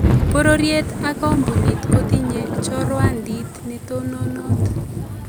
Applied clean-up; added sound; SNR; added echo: none; Thunder / Rain; -3 dB; none.